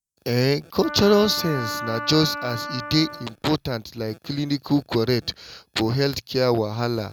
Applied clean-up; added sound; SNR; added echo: none; Wind instrument, woodwind instrument; 10 dB; none.